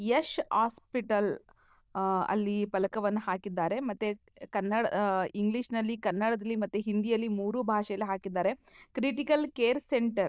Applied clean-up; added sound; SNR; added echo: neural diffusion model UNIVERSE++.